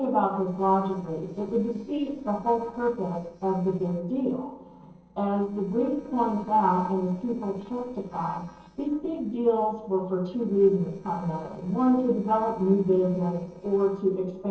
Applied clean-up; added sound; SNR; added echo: neural separator model SepFormer DNS4.